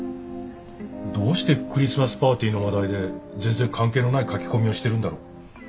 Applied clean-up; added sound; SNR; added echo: none; none; none; none.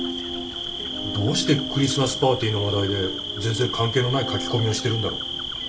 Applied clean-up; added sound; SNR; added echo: none; Cricket; 7 dB; reverberation time 0.5 s.